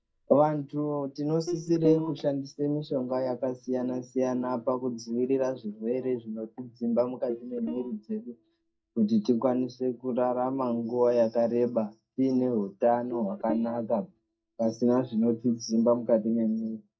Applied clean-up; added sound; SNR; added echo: neural mask model DeepFilterNet 3.